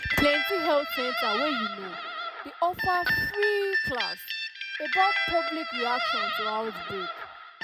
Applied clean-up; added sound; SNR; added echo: none; Guitar; 0 dB; none.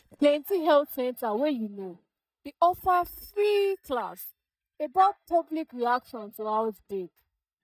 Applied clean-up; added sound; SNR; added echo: neural mask model DeepFilterNet 3.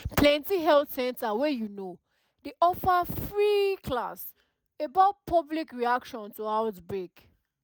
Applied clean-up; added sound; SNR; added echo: none; none; none; none.